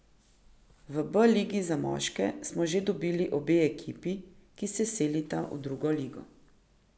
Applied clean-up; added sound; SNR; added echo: none; none; none; none.